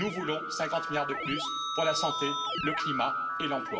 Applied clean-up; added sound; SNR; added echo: none; Keyboard (musical); 1 dB; reverberation time 1.5 s.